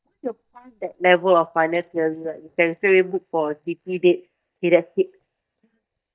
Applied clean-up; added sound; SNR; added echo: neural mask model DeepFilterNet 3.